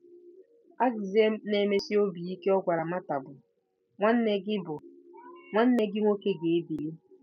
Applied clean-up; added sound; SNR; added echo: none; none; none; none.